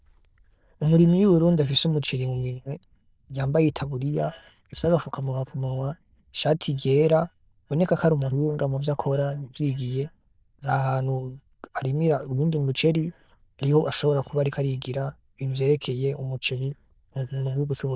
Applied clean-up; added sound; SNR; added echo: neural diffusion model UNIVERSE++.